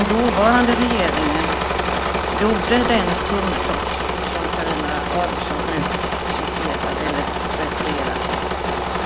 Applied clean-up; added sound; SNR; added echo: none; Engine / Mechanisms; -2 dB; none.